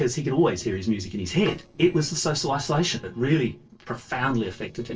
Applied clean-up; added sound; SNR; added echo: neural separator model SepFormer DNS4.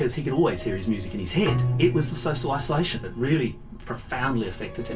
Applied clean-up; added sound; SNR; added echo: none; Bowed string instrument; 8 dB; reverberation time 0.2 s.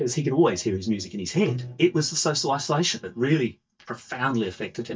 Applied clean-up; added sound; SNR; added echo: neural mask model DeepFilterNet 3.